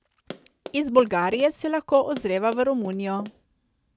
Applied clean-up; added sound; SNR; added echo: none; Run; 18 dB; none.